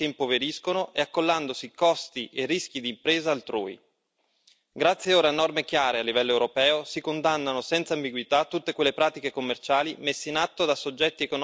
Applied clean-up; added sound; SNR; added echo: none; none; none; none.